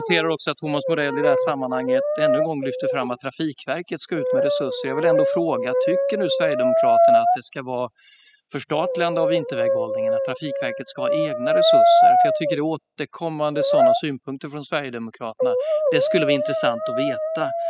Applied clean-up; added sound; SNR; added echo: classical method spectral subtraction.